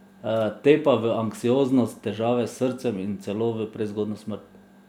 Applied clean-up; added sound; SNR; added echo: none; none; none; none.